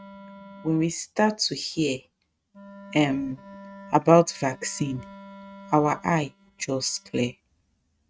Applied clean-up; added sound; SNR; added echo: neural mask model RNNoise.